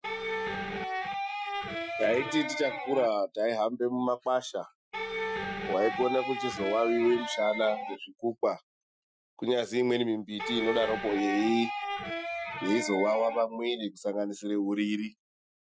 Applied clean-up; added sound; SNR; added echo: classical method Wiener filter.